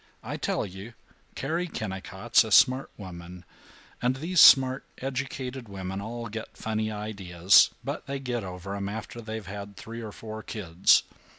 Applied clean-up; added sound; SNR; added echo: none; none; none; none.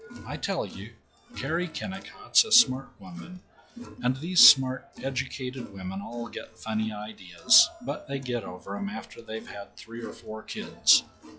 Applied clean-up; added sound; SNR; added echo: classical method log-MMSE.